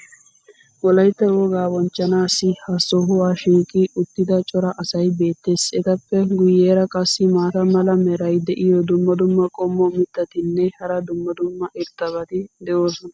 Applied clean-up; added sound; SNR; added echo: none; none; none; none.